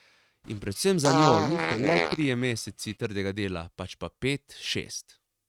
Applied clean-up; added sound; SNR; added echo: neural mask model RNNoise.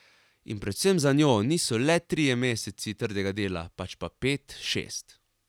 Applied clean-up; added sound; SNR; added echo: none; none; none; none.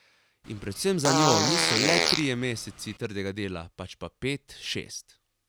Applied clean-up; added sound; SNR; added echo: none; Fart; -3 dB; none.